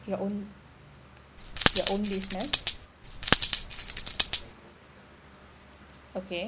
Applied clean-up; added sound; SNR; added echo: none; Coin (dropping); -5 dB; none.